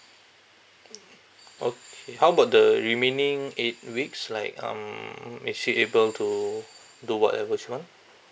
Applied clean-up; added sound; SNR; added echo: none; none; none; none.